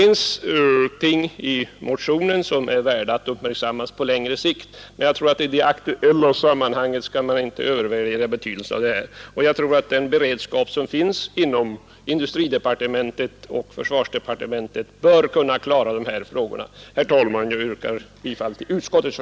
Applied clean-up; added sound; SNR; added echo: none; none; none; none.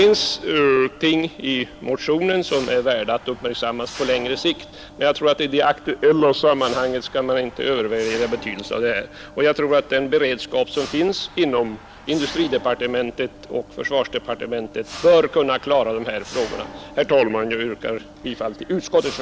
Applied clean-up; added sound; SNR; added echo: none; Mechanisms; 18 dB; none.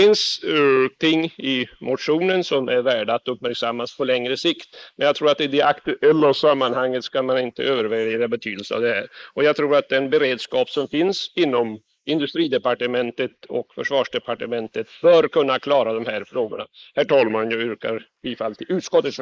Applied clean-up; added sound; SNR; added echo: neural mask model Resemble Enhance denoiser.